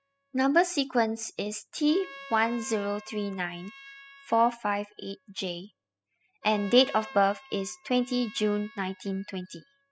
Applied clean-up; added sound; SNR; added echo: classical method spectral subtraction.